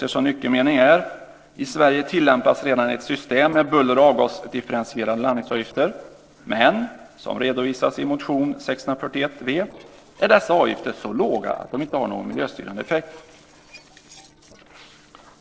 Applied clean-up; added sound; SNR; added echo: neural separator model SepFormer DNS4.